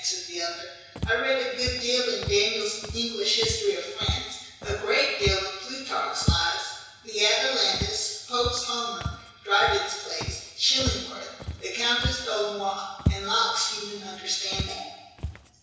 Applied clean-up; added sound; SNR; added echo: none; Walk, footsteps; 8 dB; reverberation time 1.1 s.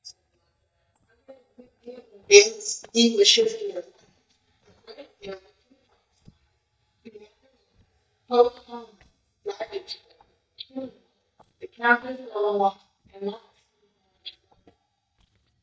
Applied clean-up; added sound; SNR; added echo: neural mask model DeepFilterNet 3.